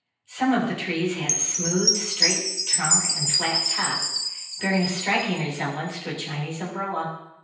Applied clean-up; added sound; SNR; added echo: none; Chime; -1 dB; reverberation time 0.9 s.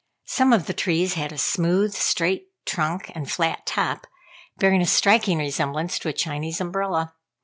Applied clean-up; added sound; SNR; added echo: none; none; none; none.